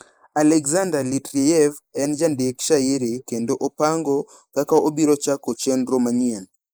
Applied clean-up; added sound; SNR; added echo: neural mask model Resemble Enhance denoiser.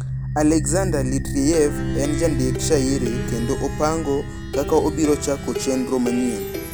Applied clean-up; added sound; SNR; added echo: none; Plucked string instrument; 4 dB; none.